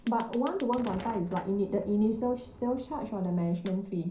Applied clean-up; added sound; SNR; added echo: none; Fire; 17 dB; reverberation time 0.5 s.